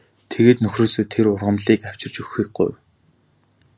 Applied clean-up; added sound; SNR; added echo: none; none; none; none.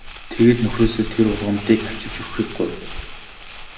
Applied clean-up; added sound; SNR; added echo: none; Crumpling, crinkling; 9 dB; reverberation time 1.4 s.